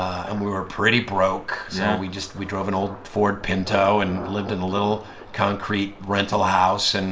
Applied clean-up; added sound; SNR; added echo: none; Thunder; 17 dB; reverberation time 1.2 s.